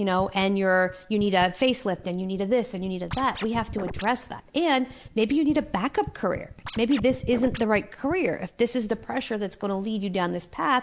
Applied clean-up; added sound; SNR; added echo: none; Scratching (performance technique); 11 dB; none.